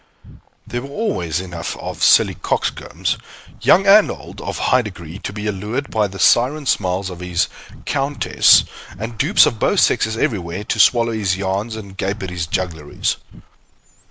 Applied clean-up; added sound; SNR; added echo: neural mask model Resemble Enhance denoiser.